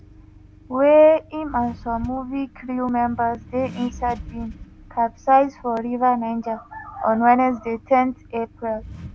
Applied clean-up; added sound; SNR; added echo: none; Accelerating, revving, vroom; 19 dB; none.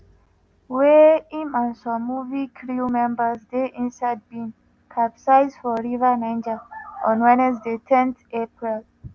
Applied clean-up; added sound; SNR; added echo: none; none; none; none.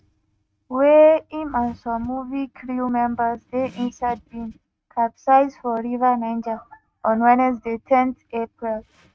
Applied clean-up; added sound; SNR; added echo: neural mask model RNNoise.